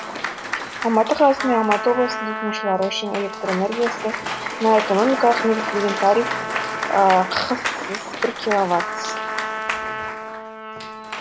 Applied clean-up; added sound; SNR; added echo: none; Trumpet + Applause / Cheering; 5 dB; none.